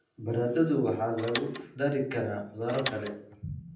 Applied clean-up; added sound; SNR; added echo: none; Tools; 2 dB; reverberation time 0.6 s.